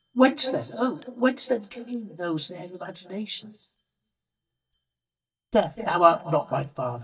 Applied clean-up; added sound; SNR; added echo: neural mask model DeepFilterNet 3.